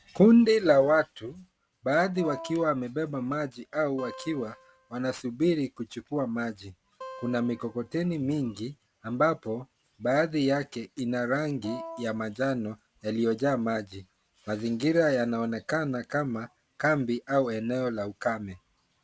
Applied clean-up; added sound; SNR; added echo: none; Acoustic guitar + Wind instrument, woodwind instrument; 16 dB; none.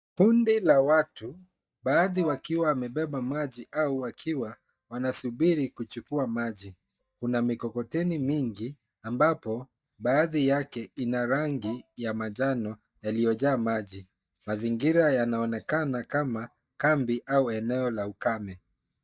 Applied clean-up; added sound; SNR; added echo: neural mask model DeepFilterNet 3.